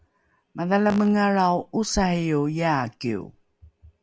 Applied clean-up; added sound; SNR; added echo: none; Fart; 13 dB; none.